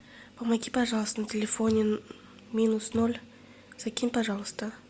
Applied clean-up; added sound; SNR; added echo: none; Thump, thud; 20 dB; none.